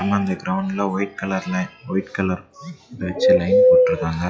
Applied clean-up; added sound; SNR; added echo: classical method log-MMSE.